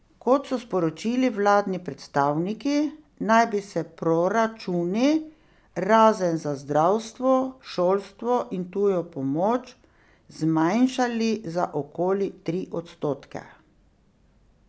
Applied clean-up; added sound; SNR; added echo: none; none; none; none.